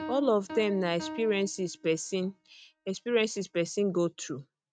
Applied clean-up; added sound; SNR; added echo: neural mask model RNNoise.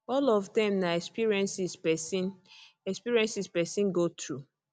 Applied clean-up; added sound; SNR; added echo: none; none; none; none.